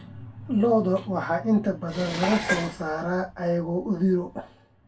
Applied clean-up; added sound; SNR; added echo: none; Dishes, pots, and pans; 8 dB; reverberation time 0.2 s.